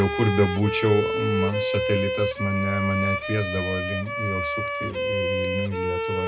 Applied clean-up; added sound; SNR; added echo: none; Bowed string instrument; 1 dB; reverberation time 0.2 s.